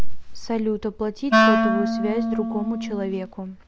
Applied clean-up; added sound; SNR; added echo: none; Wind instrument, woodwind instrument; -1 dB; none.